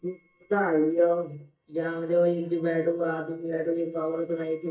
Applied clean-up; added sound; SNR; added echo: neural mask model DeepFilterNet 3.